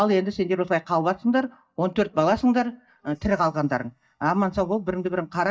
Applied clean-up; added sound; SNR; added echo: neural mask model DeepFilterNet 3.